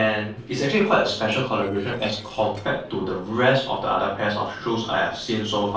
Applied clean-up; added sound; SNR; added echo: neural separator model SepFormer DNS4.